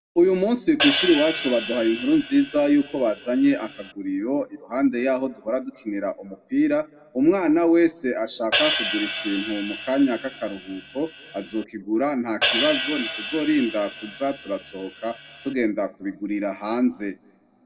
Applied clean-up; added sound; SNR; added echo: none; Hi-hat; 2 dB; reverberation time 0.2 s.